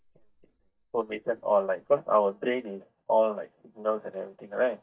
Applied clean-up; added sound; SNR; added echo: neural mask model DeepFilterNet 3.